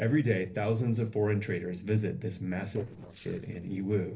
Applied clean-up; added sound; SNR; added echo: neural separator model SepFormer DNS4.